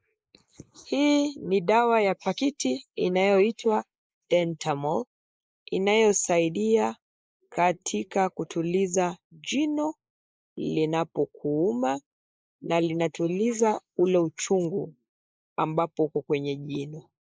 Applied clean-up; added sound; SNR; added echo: neural mask model Resemble Enhance denoiser.